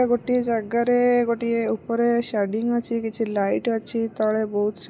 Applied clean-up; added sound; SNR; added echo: none; none; none; none.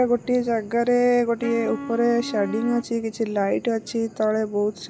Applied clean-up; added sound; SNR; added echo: none; Wind instrument, woodwind instrument; 12 dB; none.